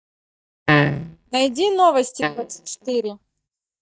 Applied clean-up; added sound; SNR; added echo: neural mask model DeepFilterNet 3.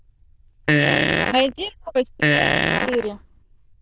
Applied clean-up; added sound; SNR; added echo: neural diffusion model UNIVERSE++.